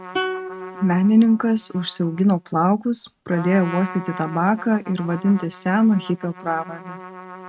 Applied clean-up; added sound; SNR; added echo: neural mask model RNNoise.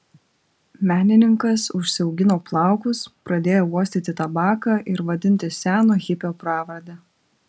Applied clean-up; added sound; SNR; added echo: none; none; none; none.